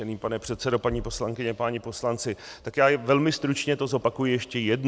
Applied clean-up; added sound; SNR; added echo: none; none; none; none.